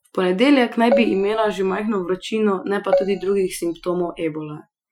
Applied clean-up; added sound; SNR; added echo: classical method Wiener filter.